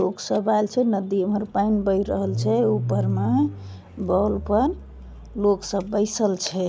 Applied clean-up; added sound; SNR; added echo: none; Engine starting / Car; 9 dB; none.